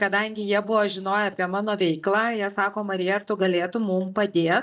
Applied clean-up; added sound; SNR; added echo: neural mask model DeepFilterNet 3.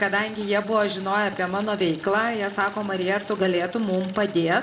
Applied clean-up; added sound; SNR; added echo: none; Water tap, faucet / Liquid; 20 dB; reverberation time 0.8 s.